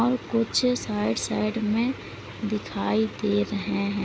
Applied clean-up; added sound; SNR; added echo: none; none; none; none.